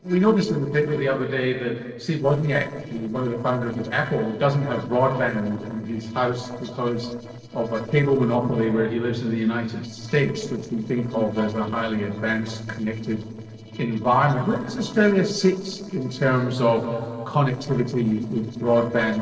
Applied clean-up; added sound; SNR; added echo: neural separator model SepFormer DNS4.